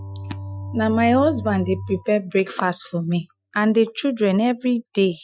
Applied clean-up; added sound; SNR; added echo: classical method Wiener filter.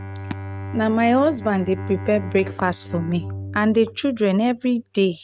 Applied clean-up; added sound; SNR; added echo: neural mask model RNNoise.